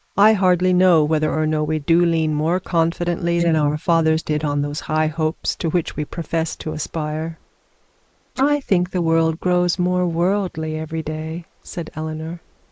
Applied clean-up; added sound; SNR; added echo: neural mask model Resemble Enhance denoiser.